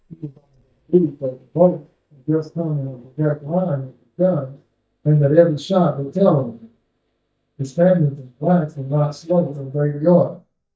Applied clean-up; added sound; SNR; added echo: neural mask model DeepFilterNet 3.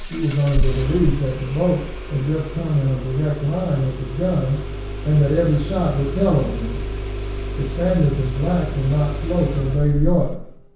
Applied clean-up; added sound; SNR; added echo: none; Engine starting; 4 dB; reverberation time 0.6 s.